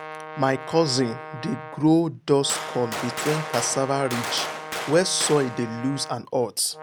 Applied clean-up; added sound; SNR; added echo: none; Brass instrument + Gunshot, gunfire; 9 dB; none.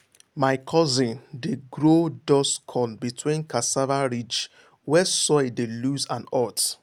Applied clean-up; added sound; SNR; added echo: none; none; none; none.